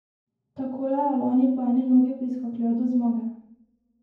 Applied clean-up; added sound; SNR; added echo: none; none; none; reverberation time 0.9 s.